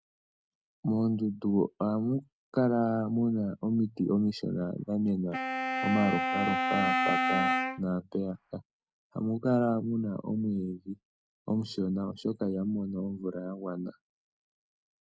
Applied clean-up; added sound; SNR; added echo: none; Wind instrument, woodwind instrument; 0 dB; none.